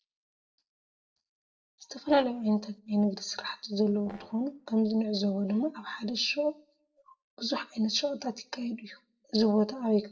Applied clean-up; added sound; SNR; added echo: neural separator model SepFormer DNS4.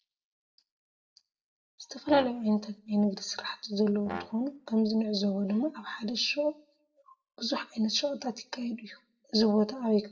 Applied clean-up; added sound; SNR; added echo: none; Brass instrument; 14 dB; reverberation time 0.2 s.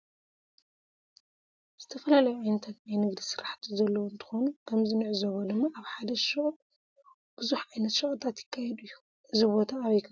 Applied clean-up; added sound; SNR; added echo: none; none; none; none.